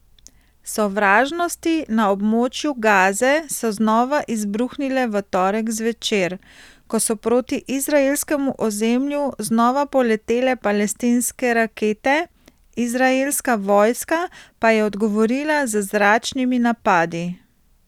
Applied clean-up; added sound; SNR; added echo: none; none; none; none.